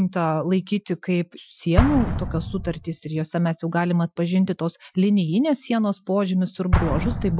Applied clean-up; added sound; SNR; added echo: classical method Wiener filter.